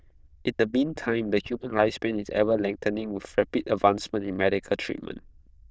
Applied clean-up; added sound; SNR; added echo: neural diffusion model UNIVERSE++.